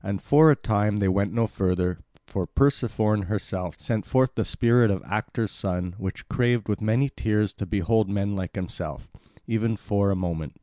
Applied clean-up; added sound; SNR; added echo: none; none; none; none.